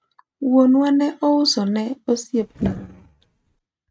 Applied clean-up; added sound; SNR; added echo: neural mask model RNNoise.